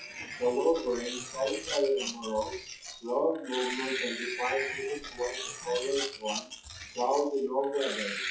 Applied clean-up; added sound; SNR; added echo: classical method WPE with log-MMSE.